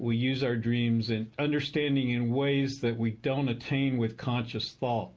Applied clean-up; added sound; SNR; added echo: none; none; none; none.